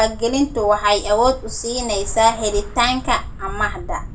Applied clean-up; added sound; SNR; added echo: none; Traffic noise, roadway noise / Bus; 10 dB; reverberation time 0.2 s.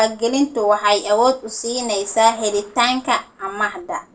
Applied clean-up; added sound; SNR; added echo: neural separator model SepFormer DNS4.